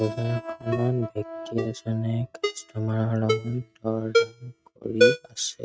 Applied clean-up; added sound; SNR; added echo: neural mask model RNNoise.